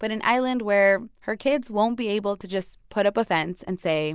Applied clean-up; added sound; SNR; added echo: none; none; none; none.